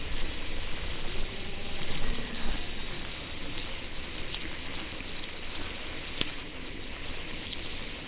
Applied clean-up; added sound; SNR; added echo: neural separator model SepFormer WHAMR!.